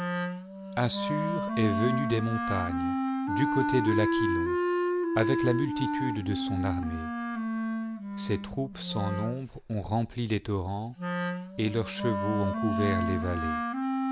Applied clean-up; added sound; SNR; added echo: none; Wind instrument, woodwind instrument; -1 dB; none.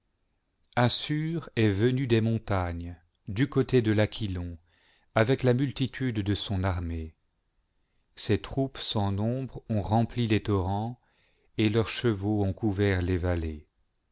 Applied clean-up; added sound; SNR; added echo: none; none; none; none.